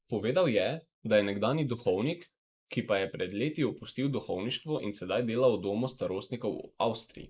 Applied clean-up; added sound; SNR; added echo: neural mask model Resemble Enhance denoiser.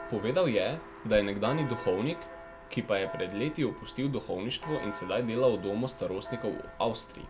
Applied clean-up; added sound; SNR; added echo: none; Church bell; 13 dB; none.